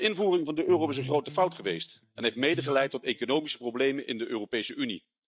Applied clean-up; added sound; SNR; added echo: neural mask model DeepFilterNet 3.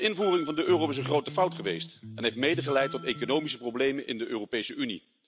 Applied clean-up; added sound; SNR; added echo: none; Bell + Electric guitar; 13 dB; none.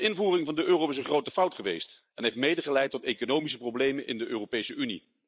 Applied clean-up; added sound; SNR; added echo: neural mask model Resemble Enhance denoiser.